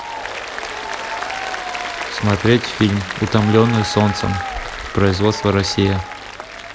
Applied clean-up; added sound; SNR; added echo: none; Applause; 8 dB; none.